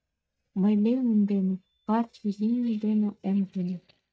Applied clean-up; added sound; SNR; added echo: neural mask model DeepFilterNet 3.